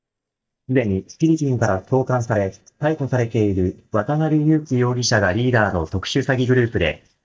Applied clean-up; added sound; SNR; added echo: neural mask model DeepFilterNet 3.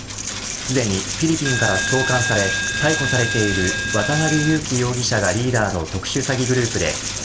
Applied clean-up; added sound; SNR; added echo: none; Coin (dropping); 3 dB; reverberation time 0.6 s.